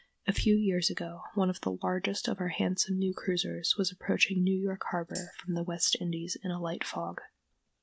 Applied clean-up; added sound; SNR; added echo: neural mask model Resemble Enhance denoiser.